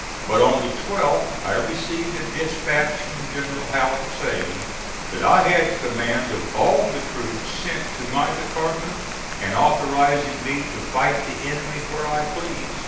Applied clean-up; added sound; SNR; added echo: none; Rain; 6 dB; reverberation time 0.9 s.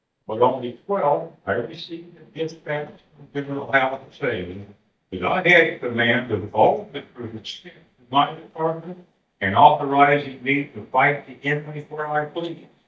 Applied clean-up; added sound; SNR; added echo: neural mask model DeepFilterNet 3.